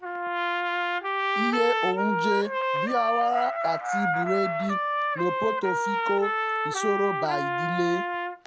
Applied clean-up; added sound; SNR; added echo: none; Trumpet; -2 dB; none.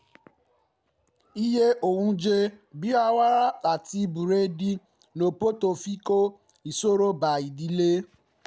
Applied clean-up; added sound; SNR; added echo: none; none; none; none.